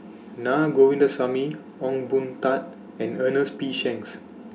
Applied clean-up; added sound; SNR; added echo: none; none; none; reverberation time 0.3 s.